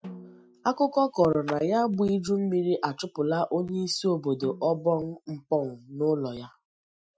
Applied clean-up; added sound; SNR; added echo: classical method Wiener filter.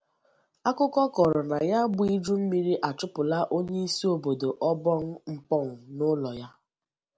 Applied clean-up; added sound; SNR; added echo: none; none; none; none.